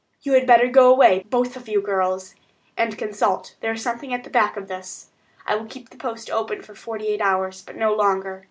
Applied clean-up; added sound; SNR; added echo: none; none; none; none.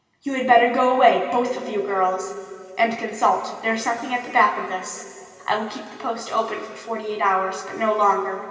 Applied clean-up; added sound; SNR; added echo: none; none; none; reverberation time 2.5 s.